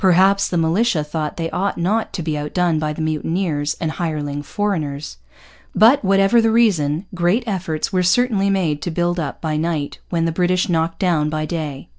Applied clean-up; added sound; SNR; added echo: none; none; none; none.